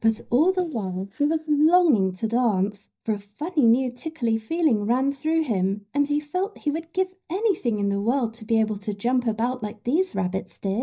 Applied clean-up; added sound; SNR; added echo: neural mask model DeepFilterNet 3.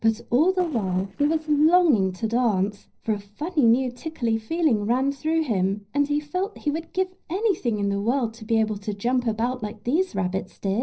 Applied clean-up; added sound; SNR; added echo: neural separator model SepFormer DNS4.